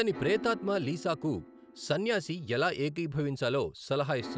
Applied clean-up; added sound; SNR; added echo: none; Piano; 15 dB; none.